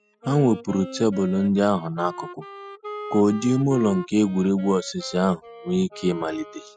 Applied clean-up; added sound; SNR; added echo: classical method spectral subtraction.